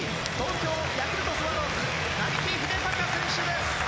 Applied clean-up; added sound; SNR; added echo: none; none; none; none.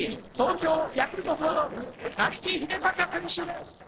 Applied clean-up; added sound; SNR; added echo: neural separator model SepFormer DNS4.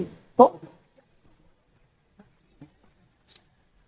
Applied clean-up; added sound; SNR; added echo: neural mask model DeepFilterNet 3.